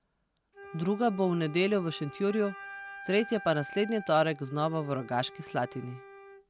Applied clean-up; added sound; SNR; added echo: none; Wind instrument, woodwind instrument; 16 dB; none.